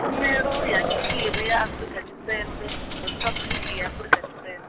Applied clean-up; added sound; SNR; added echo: none; Coin (dropping) + Skateboard; -1 dB; none.